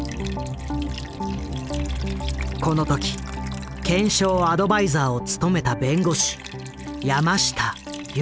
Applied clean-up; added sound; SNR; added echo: none; Liquid; 19 dB; none.